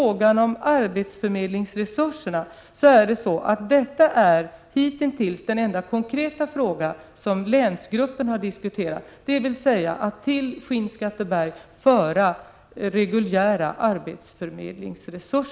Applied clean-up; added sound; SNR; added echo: none; none; none; none.